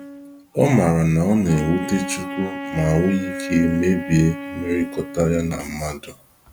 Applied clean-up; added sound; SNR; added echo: none; Wind instrument, woodwind instrument; 11 dB; none.